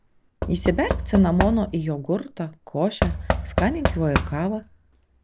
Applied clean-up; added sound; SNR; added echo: none; Knock / Wood; 3 dB; none.